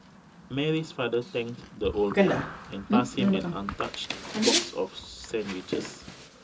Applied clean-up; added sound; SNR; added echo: none; Bicycle; -1 dB; reverberation time 0.2 s.